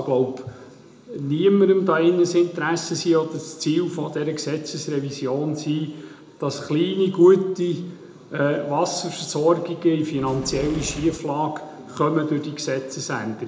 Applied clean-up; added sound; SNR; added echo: none; Engine / Mechanisms; 12 dB; reverberation time 0.6 s.